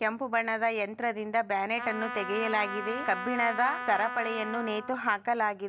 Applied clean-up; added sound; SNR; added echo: none; Trumpet; 7 dB; none.